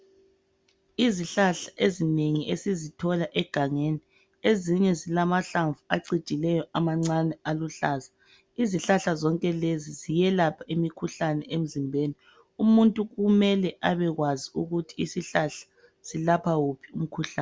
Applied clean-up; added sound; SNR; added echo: none; none; none; none.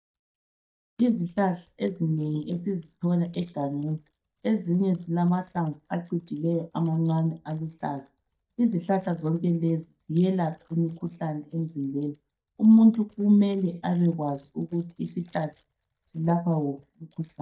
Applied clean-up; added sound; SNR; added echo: neural mask model DeepFilterNet 3.